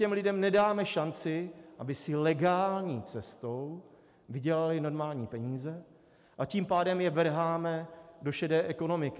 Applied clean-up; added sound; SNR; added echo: none; none; none; none.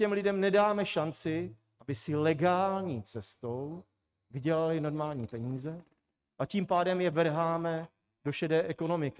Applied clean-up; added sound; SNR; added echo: neural mask model RNNoise.